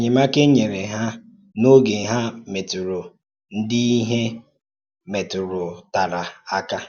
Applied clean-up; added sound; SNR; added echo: none; none; none; none.